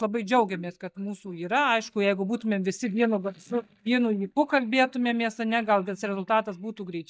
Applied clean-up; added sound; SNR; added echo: neural mask model DeepFilterNet 3.